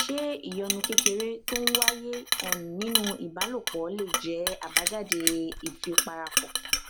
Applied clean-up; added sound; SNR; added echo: none; Chink, clink; -4 dB; none.